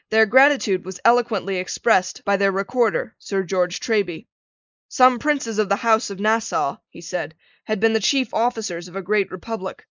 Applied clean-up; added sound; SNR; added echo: neural mask model Resemble Enhance denoiser.